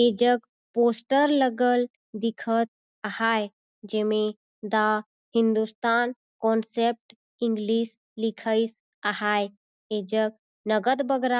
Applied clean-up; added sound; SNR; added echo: none; none; none; none.